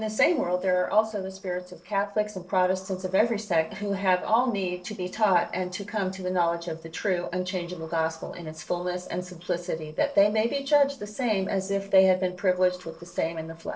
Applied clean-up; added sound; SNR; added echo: neural separator model SepFormer DNS4.